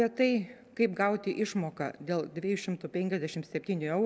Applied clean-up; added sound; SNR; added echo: none; none; none; none.